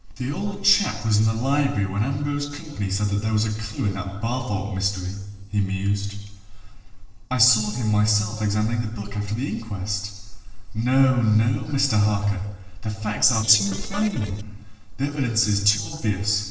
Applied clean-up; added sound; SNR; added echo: neural separator model SepFormer DNS4.